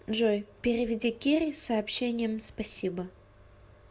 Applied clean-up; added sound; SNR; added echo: none; none; none; none.